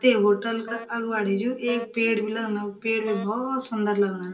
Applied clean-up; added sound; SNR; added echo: none; Wind instrument, woodwind instrument; 17 dB; reverberation time 0.3 s.